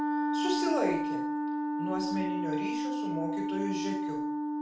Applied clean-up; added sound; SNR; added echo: none; Wind instrument, woodwind instrument; -5 dB; reverberation time 0.5 s.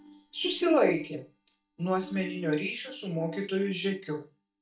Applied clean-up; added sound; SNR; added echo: neural mask model DeepFilterNet 3.